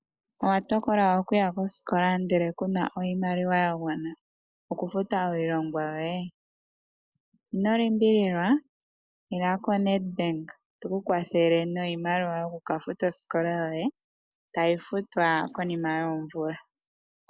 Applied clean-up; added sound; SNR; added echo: neural mask model Resemble Enhance denoiser.